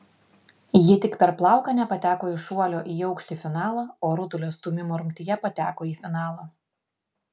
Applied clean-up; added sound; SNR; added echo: none; none; none; none.